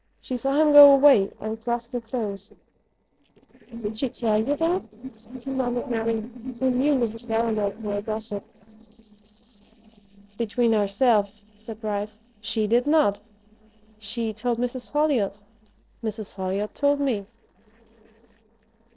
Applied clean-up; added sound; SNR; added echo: neural separator model SepFormer DNS4.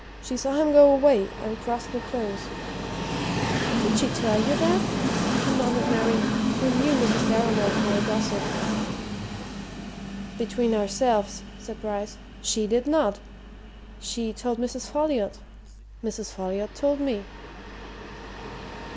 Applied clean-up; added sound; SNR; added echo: none; Train; 2 dB; none.